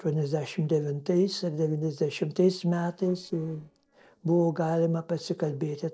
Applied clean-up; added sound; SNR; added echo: neural separator model SepFormer DNS4.